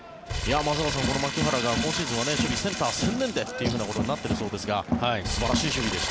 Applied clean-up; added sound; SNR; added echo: none; Crumpling, crinkling; 6 dB; none.